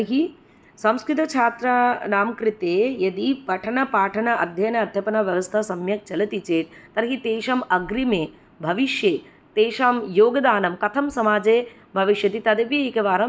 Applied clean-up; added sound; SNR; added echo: none; none; none; none.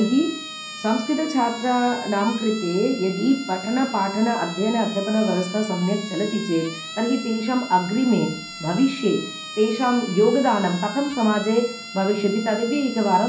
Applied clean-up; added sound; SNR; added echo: none; Siren; 13 dB; reverberation time 0.6 s.